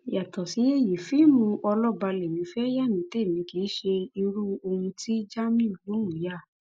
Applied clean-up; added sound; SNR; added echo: none; none; none; none.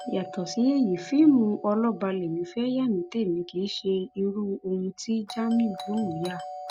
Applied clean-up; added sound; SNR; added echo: none; Doorbell; 17 dB; none.